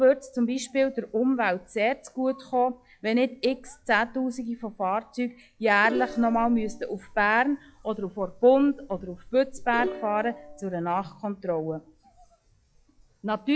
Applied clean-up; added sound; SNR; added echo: classical method log-MMSE.